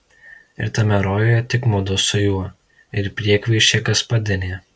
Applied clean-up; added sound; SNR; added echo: none; none; none; none.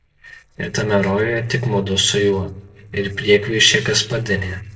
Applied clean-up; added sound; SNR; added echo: neural separator model SepFormer DNS4.